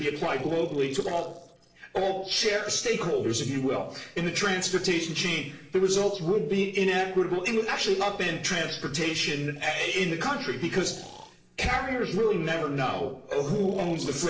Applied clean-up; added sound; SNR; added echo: neural separator model SepFormer DNS4.